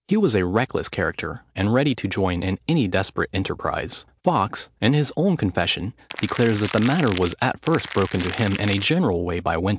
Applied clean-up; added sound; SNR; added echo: none; Crackle; 12 dB; none.